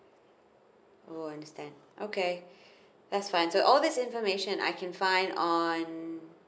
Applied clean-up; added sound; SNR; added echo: none; none; none; none.